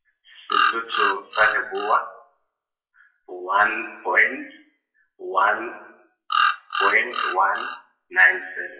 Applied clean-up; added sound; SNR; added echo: classical method WPE with log-MMSE.